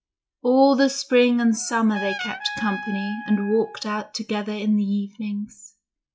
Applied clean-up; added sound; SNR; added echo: classical method log-MMSE.